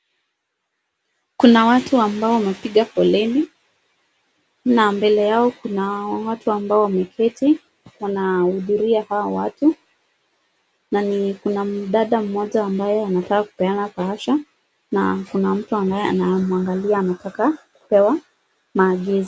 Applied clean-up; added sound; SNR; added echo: none; none; none; none.